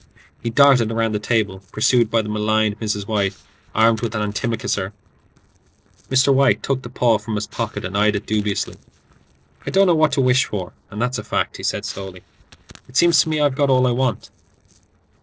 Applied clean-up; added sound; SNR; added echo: neural separator model SepFormer DNS4.